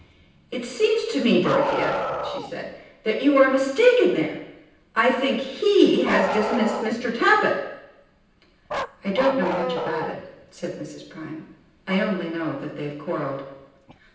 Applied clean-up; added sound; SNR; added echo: none; Bark; 10 dB; reverberation time 0.9 s.